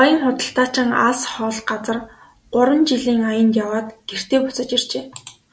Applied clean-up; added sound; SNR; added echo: none; none; none; none.